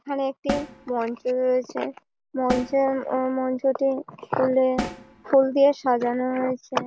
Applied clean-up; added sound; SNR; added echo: none; Snare drum; 13 dB; none.